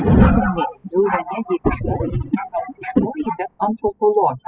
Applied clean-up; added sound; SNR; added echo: classical method spectral subtraction.